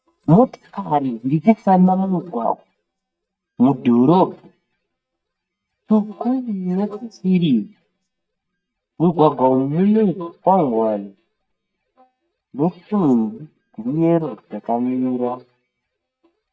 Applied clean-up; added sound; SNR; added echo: neural mask model DeepFilterNet 3.